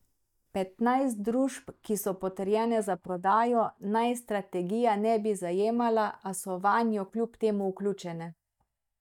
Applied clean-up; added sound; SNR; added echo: neural mask model DeepFilterNet 3.